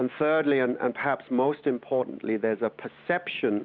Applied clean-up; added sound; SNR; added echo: none; none; none; none.